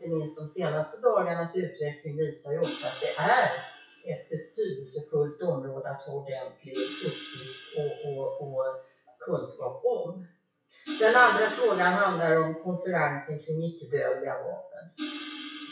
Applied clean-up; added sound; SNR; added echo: classical method WPE with log-MMSE.